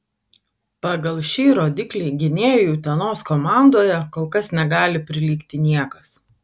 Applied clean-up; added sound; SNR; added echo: none; none; none; none.